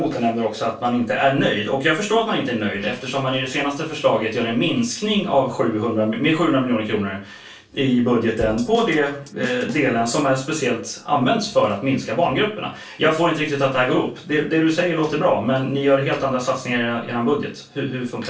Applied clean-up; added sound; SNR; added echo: neural separator model SepFormer DNS4.